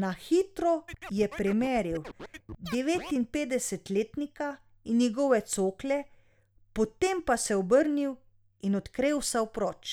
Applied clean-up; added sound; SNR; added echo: none; Scratching (performance technique); 15 dB; none.